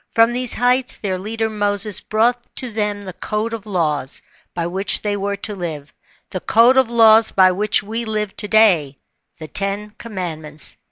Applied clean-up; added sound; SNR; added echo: none; none; none; none.